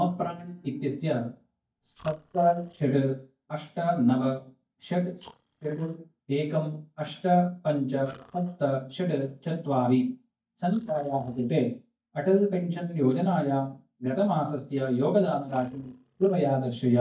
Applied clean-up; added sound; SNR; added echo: neural mask model DeepFilterNet 3.